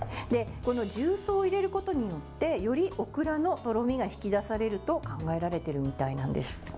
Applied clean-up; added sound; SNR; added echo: none; none; none; none.